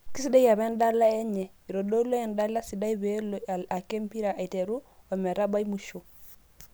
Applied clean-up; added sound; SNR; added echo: none; none; none; none.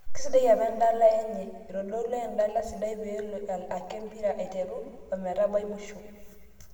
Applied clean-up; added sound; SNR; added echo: none; none; none; reverberation time 1.6 s.